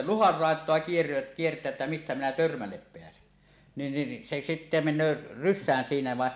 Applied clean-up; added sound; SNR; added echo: none; none; none; none.